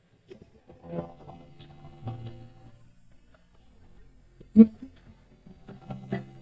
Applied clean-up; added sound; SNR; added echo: neural mask model DeepFilterNet 3.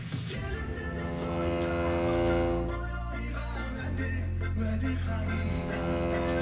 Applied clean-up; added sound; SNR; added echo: none; Bowed string instrument; 1 dB; reverberation time 2.0 s.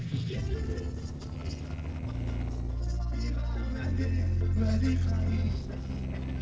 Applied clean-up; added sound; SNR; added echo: neural separator model SepFormer DNS4.